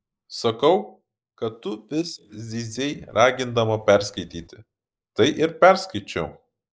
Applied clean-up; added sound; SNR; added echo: neural mask model Resemble Enhance denoiser.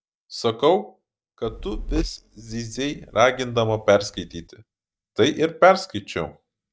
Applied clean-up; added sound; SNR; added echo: neural mask model DeepFilterNet 3.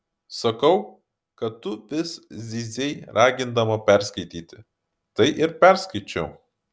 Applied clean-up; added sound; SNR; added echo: none; none; none; none.